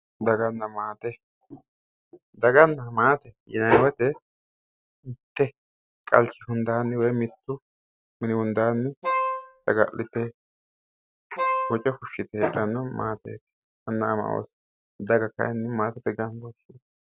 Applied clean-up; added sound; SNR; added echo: none; Wind instrument, woodwind instrument; 1 dB; none.